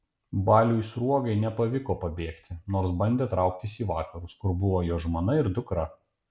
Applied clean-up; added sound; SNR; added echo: none; none; none; none.